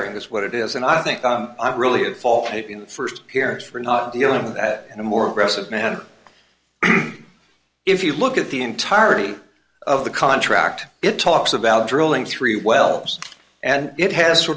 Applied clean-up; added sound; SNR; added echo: none; none; none; none.